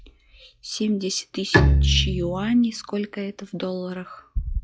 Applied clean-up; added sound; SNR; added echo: classical method log-MMSE.